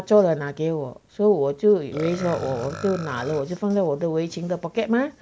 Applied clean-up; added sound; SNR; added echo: none; Burping, eructation; 15 dB; none.